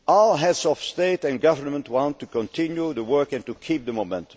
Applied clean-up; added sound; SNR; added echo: none; none; none; none.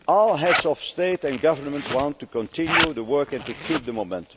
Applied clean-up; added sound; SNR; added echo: none; Zipper (clothing); 4 dB; none.